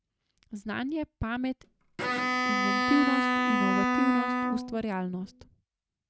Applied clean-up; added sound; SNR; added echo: none; Bowed string instrument; -4 dB; none.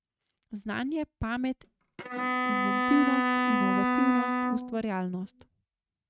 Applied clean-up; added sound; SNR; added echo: neural mask model RNNoise.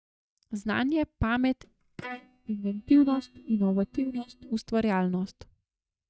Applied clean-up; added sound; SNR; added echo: neural mask model DeepFilterNet 3.